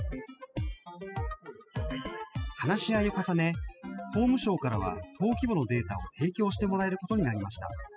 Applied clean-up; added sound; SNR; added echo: classical method spectral subtraction.